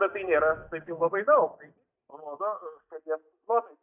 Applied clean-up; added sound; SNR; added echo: neural mask model DeepFilterNet 3.